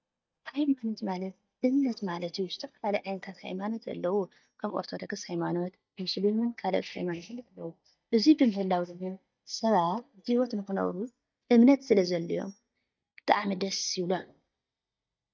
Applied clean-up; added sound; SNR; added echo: neural mask model DeepFilterNet 3.